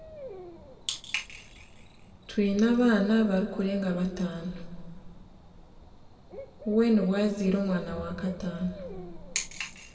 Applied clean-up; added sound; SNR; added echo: none; Cricket / Bird; 19 dB; reverberation time 1.6 s.